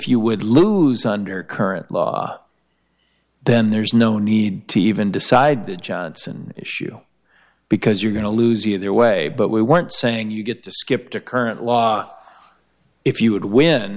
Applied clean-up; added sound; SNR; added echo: none; none; none; none.